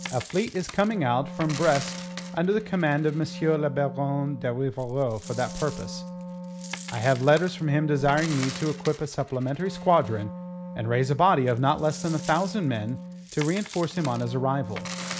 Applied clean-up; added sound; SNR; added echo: none; Wind instrument, woodwind instrument + Coin (dropping); 11 dB; none.